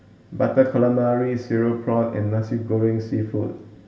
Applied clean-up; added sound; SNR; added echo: none; none; none; reverberation time 1.7 s.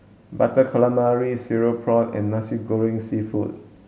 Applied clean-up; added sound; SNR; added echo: none; none; none; none.